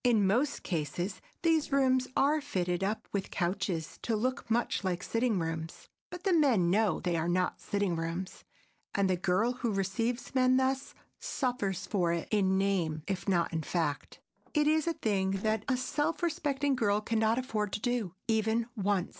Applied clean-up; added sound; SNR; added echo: neural separator model SepFormer DNS4.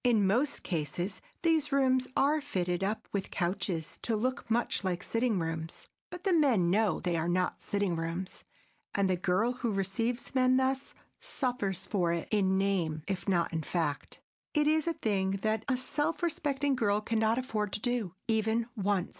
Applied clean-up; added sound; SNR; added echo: none; none; none; none.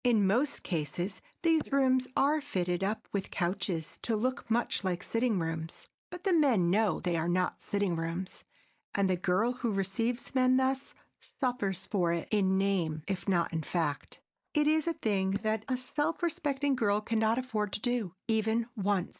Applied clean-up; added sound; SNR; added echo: neural mask model DeepFilterNet 3.